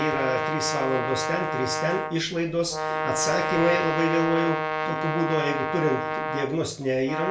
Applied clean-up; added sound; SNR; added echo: none; Brass instrument; 2 dB; reverberation time 0.3 s.